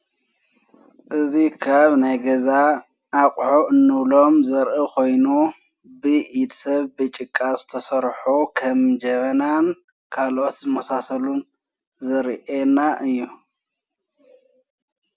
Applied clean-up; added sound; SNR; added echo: none; none; none; none.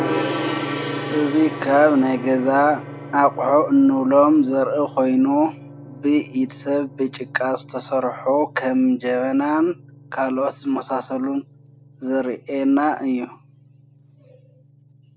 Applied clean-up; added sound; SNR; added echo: none; Gong; 12 dB; none.